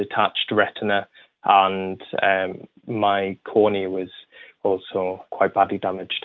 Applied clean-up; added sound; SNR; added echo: none; none; none; none.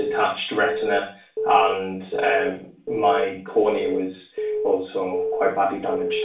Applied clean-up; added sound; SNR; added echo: none; Alarm / Keyboard (musical); 4 dB; reverberation time 0.4 s.